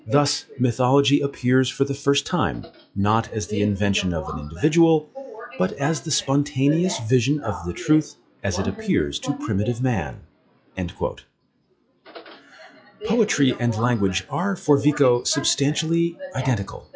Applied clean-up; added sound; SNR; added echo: classical method log-MMSE.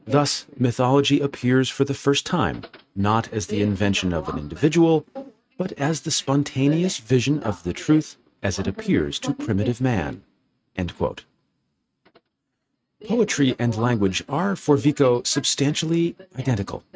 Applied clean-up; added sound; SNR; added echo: neural mask model RNNoise.